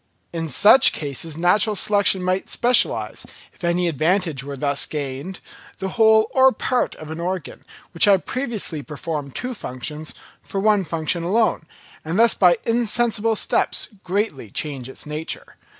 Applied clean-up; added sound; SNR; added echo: none; none; none; none.